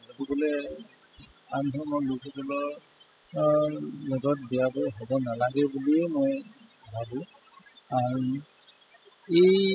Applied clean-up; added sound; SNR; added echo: classical method spectral subtraction.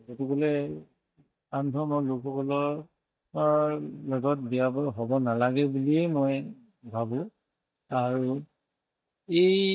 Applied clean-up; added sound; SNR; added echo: neural mask model DeepFilterNet 3.